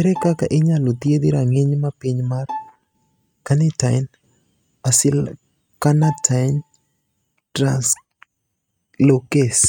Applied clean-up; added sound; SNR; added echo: neural mask model RNNoise.